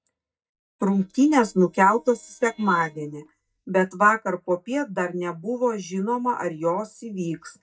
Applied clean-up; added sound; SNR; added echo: neural mask model DeepFilterNet 3.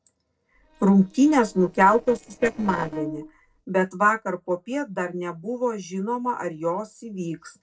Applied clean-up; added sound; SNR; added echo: neural separator model SepFormer DNS4.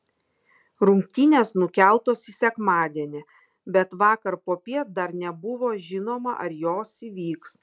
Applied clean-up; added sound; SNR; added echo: none; none; none; none.